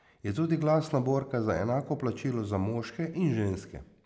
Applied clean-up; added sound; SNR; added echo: none; none; none; none.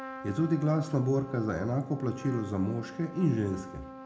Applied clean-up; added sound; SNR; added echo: none; Trumpet; 14 dB; reverberation time 0.4 s.